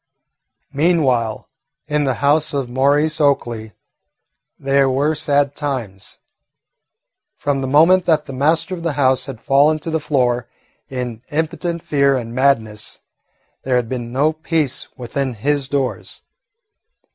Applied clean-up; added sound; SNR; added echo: none; none; none; none.